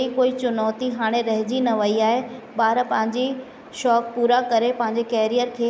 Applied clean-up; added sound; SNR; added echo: none; none; none; none.